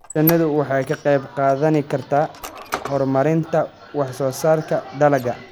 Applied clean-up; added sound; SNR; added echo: none; Squeak; 16 dB; none.